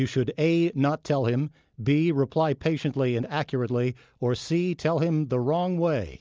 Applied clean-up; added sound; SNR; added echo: none; none; none; none.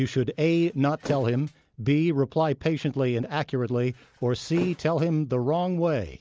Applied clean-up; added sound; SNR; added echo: none; Thump, thud; 18 dB; none.